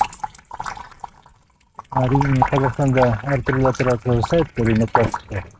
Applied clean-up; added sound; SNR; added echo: neural mask model RNNoise.